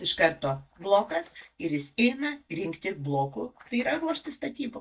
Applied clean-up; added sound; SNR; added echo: neural mask model DeepFilterNet 3.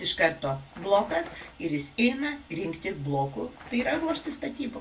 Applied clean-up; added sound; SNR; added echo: none; Bird; 16 dB; reverberation time 0.2 s.